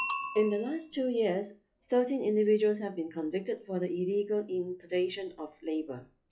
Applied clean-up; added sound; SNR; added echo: classical method log-MMSE.